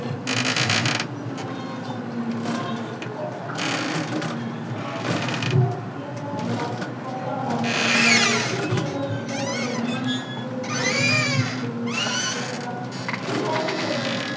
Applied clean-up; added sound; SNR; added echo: none; Boat, Water vehicle; -4 dB; reverberation time 0.9 s.